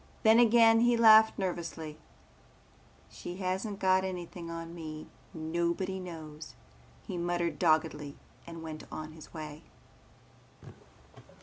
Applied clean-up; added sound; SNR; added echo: none; none; none; none.